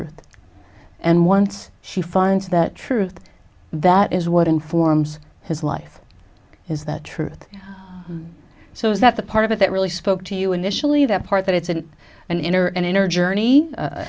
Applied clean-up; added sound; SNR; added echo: none; none; none; none.